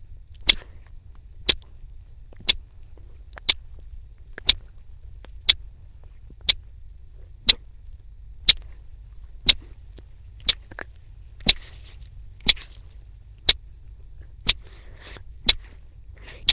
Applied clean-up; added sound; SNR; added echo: neural diffusion model UNIVERSE++.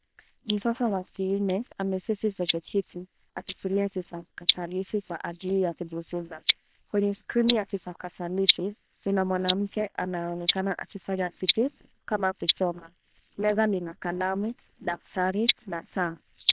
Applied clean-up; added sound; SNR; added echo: neural separator model SepFormer WHAM!.